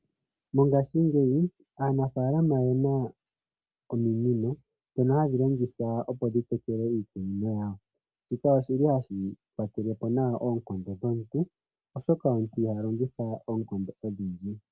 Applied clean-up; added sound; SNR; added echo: none; none; none; none.